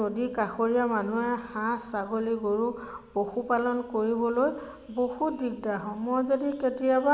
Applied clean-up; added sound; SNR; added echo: none; none; none; none.